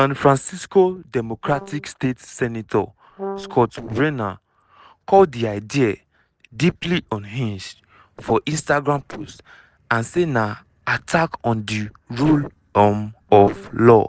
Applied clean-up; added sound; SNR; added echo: neural separator model SepFormer DNS4.